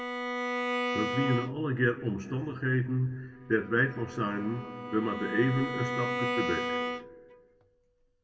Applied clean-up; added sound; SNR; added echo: none; Bowed string instrument; 4 dB; reverberation time 1.4 s.